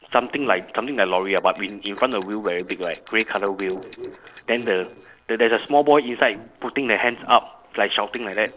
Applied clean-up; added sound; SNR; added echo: neural separator model SepFormer DNS4.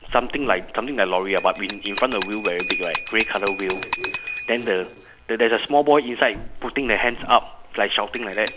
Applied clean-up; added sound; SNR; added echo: none; Bell; 10 dB; none.